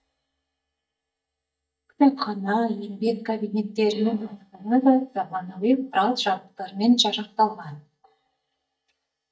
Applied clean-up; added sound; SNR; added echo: neural mask model DeepFilterNet 3.